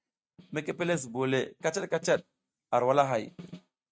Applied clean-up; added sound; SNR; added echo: neural mask model RNNoise.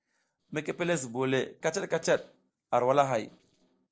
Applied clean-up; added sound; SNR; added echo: neural separator model SepFormer DNS4.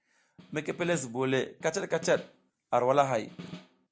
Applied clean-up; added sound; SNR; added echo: none; Snare drum; 18 dB; none.